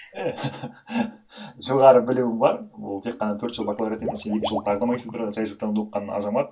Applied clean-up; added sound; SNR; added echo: none; Water / Liquid; 13 dB; reverberation time 0.2 s.